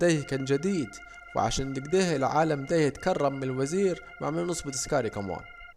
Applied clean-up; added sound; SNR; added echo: none; Organ; 19 dB; none.